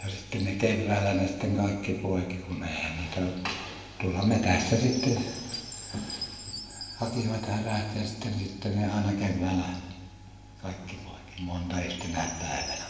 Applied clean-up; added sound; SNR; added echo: none; Chime; 16 dB; reverberation time 1.3 s.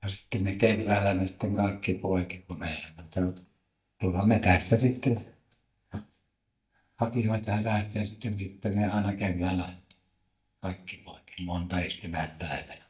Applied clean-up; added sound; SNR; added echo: neural mask model DeepFilterNet 3.